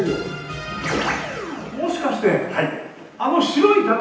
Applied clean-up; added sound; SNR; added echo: none; none; none; reverberation time 0.9 s.